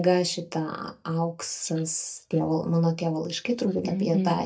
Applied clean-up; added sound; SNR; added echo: neural mask model DeepFilterNet 3.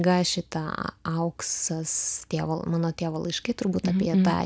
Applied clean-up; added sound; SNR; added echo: none; none; none; none.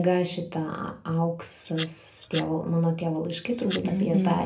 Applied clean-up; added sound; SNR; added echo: none; Domestic sounds, home sounds; 5 dB; reverberation time 0.3 s.